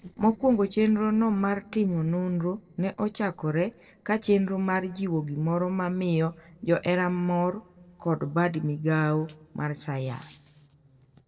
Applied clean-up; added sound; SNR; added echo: neural separator model SepFormer DNS4.